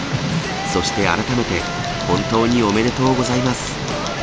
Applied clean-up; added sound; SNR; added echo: none; Tick; 6 dB; none.